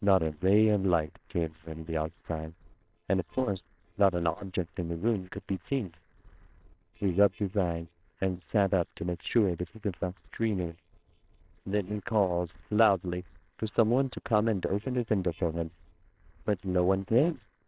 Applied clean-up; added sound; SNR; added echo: neural separator model SepFormer WHAMR!.